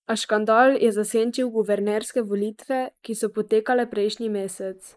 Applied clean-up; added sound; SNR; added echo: neural mask model Resemble Enhance denoiser.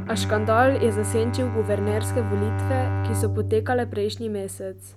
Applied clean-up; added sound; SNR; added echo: none; Bowed string instrument; 2 dB; none.